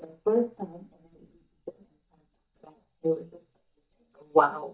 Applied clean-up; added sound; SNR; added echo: neural mask model DeepFilterNet 3.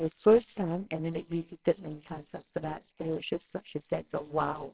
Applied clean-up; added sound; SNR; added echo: neural separator model SepFormer WHAMR!.